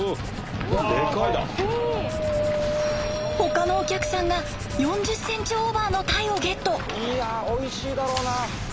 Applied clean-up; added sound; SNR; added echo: none; Wind + Writing; 6 dB; none.